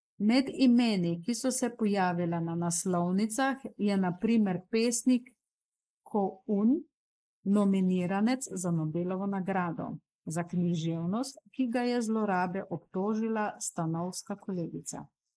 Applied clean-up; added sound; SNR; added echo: neural mask model Resemble Enhance denoiser.